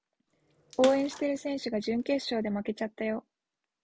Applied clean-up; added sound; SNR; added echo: none; Bathtub (filling or washing) / Water / Splash, splatter; 14 dB; none.